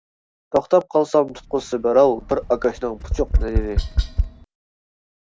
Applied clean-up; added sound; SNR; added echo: none; Tap; 2 dB; none.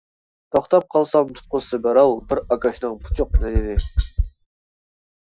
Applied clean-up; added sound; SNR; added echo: classical method Wiener filter.